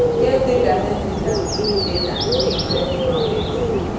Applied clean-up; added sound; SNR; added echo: none; Bird; -4 dB; reverberation time 1.2 s.